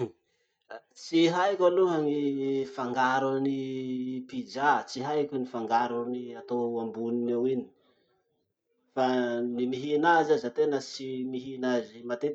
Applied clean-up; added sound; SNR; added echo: none; Telephone; 19 dB; none.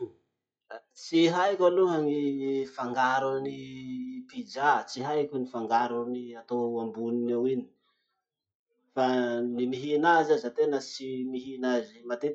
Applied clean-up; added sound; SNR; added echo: classical method log-MMSE.